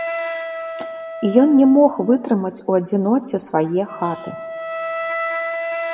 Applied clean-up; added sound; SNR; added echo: none; Wind instrument, woodwind instrument; 9 dB; reverberation time 0.9 s.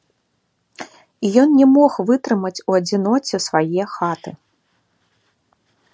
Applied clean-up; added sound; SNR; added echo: none; none; none; none.